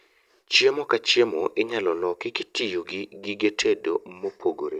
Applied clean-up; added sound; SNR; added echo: none; none; none; none.